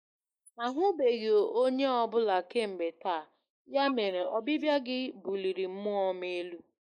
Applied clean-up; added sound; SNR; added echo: neural mask model Resemble Enhance denoiser.